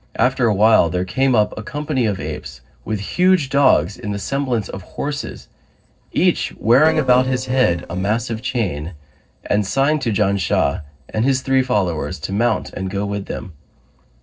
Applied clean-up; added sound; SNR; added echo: neural separator model SepFormer DNS4.